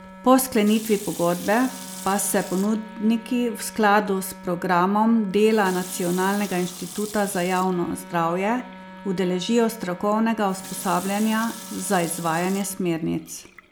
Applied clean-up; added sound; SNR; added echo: none; Sink (filling or washing) / Water tap, faucet + Wind instrument, woodwind instrument; 16 dB; none.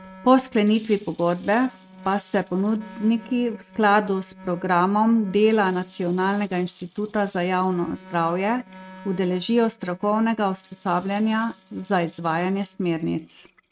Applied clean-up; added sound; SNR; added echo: neural mask model RNNoise.